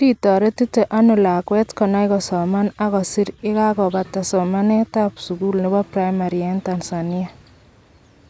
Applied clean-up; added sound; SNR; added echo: none; none; none; none.